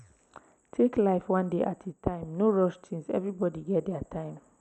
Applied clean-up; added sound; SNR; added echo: none; none; none; none.